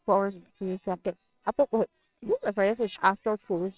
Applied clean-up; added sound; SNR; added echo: neural separator model SepFormer WHAMR!.